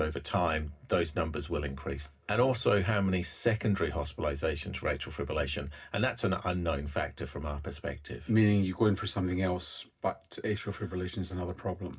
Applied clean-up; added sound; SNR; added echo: none; none; none; reverberation time 0.4 s.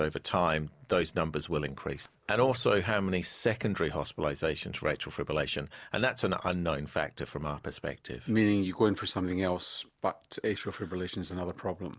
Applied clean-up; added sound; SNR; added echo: none; none; none; none.